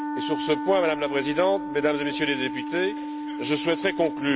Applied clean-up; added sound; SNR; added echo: none; Wind instrument, woodwind instrument; 5 dB; none.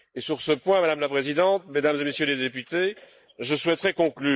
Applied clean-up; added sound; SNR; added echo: neural mask model Resemble Enhance denoiser.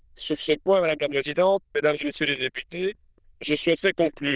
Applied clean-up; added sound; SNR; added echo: neural diffusion model UNIVERSE++.